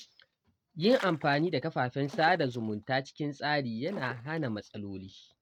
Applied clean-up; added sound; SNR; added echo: neural mask model RNNoise.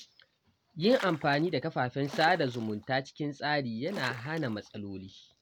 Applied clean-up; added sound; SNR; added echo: none; Water / Splash, splatter; 14 dB; none.